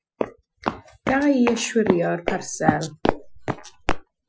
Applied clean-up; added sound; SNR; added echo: classical method Wiener filter.